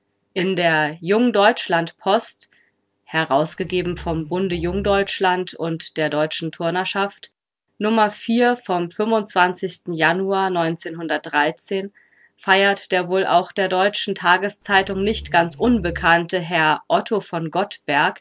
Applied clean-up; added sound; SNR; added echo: none; Growling; 15 dB; none.